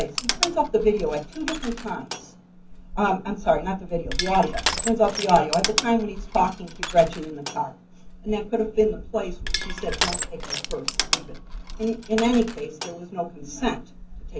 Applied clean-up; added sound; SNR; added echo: none; Crushing; 6 dB; reverberation time 0.3 s.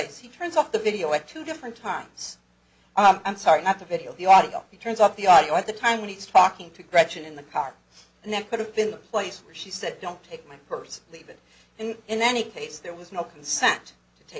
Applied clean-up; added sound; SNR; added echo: none; none; none; none.